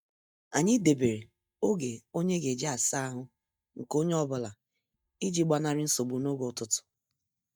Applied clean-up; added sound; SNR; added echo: neural mask model DeepFilterNet 3.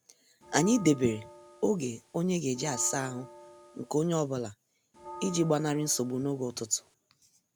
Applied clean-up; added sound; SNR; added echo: none; Bell; 17 dB; none.